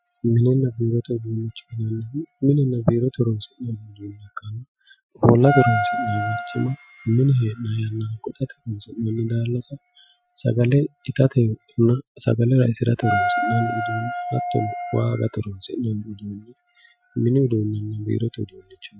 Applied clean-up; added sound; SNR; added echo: classical method Wiener filter.